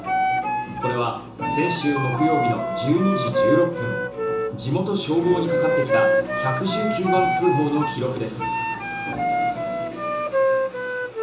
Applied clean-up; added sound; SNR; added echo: none; Wind instrument, woodwind instrument; -1 dB; reverberation time 0.6 s.